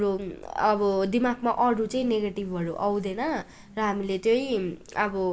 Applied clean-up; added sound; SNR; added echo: none; none; none; none.